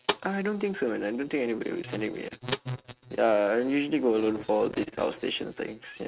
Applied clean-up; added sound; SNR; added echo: neural mask model RNNoise.